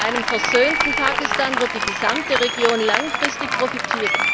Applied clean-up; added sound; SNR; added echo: none; Applause; -1 dB; none.